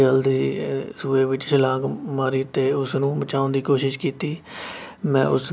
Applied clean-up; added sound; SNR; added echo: none; none; none; none.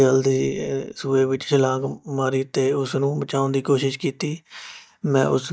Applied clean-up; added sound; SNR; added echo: neural mask model DeepFilterNet 3.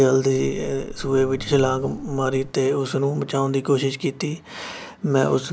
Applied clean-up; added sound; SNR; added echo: none; Buzz; 14 dB; none.